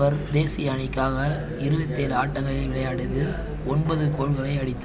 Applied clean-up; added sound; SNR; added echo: none; none; none; none.